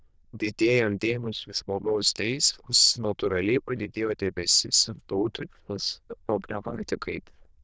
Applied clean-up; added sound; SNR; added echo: neural diffusion model UNIVERSE++.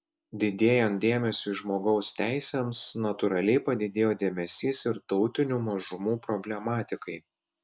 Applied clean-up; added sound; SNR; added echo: none; none; none; none.